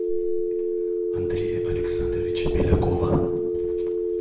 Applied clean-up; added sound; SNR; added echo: none; Telephone; -3 dB; reverberation time 0.7 s.